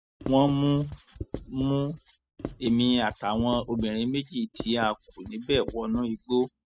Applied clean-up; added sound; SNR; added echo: classical method spectral subtraction.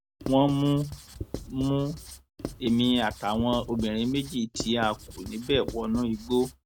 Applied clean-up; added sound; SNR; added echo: none; Writing; 13 dB; none.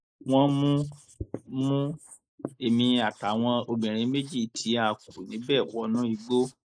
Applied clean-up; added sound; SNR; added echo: neural mask model Resemble Enhance denoiser.